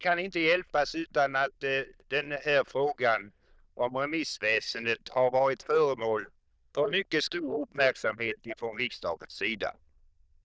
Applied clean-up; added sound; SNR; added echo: neural diffusion model UNIVERSE++.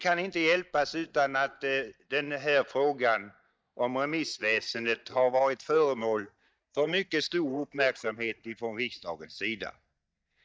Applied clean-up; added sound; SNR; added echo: neural mask model DeepFilterNet 3.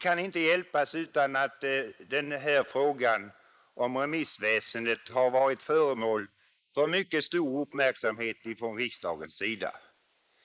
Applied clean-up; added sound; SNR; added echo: neural mask model Resemble Enhance denoiser.